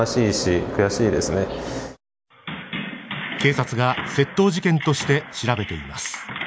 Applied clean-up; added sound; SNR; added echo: none; none; none; none.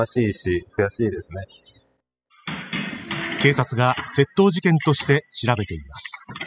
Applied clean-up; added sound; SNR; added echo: classical method spectral subtraction.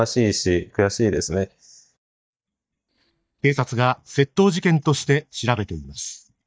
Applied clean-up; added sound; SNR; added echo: neural mask model DeepFilterNet 3.